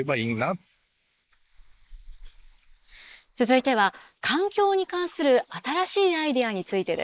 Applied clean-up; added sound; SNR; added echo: neural mask model Resemble Enhance denoiser.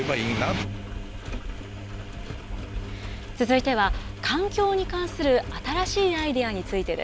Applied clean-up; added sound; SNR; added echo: none; Engine; 7 dB; none.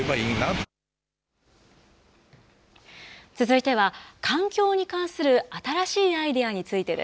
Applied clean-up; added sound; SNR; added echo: none; none; none; none.